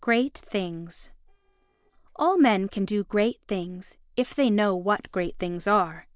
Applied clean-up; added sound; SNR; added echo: neural separator model SepFormer DNS4.